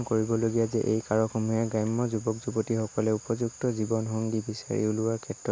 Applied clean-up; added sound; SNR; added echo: none; none; none; none.